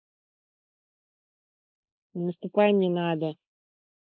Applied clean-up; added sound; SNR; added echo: neural mask model Resemble Enhance denoiser.